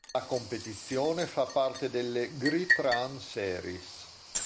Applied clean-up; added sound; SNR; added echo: none; Liquid; 5 dB; none.